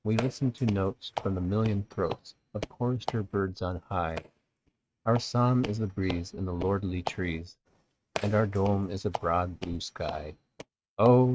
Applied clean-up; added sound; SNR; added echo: neural mask model RNNoise.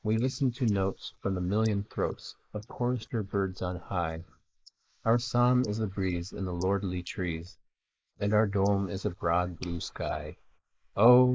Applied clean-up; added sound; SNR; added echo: neural mask model Resemble Enhance denoiser.